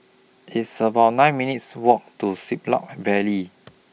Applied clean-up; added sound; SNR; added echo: none; none; none; none.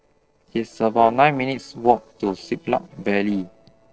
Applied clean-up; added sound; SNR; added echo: neural separator model SepFormer DNS4.